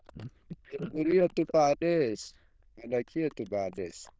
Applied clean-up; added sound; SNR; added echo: neural diffusion model UNIVERSE++.